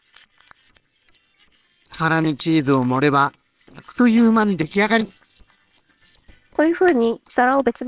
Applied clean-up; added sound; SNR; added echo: neural separator model SepFormer WHAMR!.